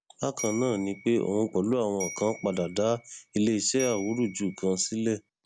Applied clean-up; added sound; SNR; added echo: none; Bell; 16 dB; none.